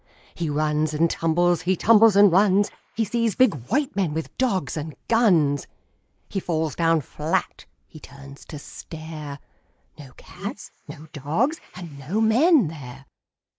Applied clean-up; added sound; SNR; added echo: neural mask model Resemble Enhance denoiser.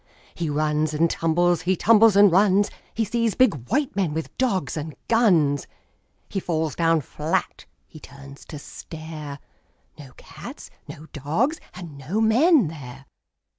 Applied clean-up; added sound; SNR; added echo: none; none; none; none.